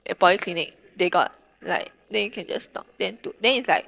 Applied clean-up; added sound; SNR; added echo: neural separator model SepFormer DNS4.